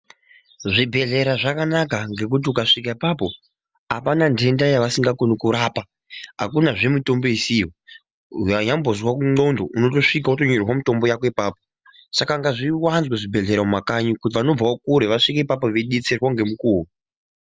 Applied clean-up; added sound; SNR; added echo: none; none; none; none.